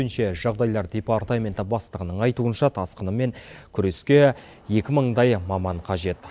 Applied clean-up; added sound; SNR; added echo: none; none; none; none.